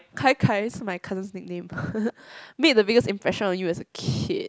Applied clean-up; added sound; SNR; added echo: none; none; none; none.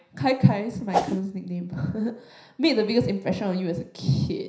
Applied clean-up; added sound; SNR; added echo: none; Whoosh, swoosh, swish; 0 dB; reverberation time 0.5 s.